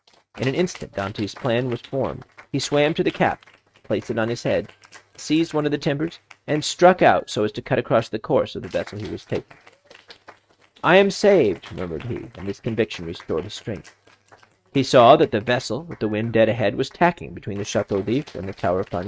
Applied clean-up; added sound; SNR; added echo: neural mask model RNNoise.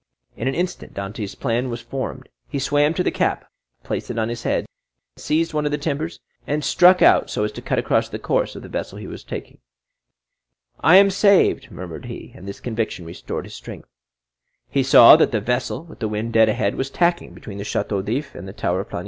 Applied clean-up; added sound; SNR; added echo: none; none; none; none.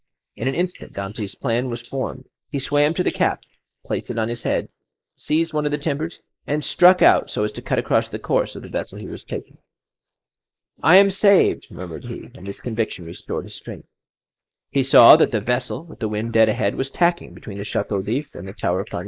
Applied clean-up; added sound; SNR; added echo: neural mask model Resemble Enhance denoiser.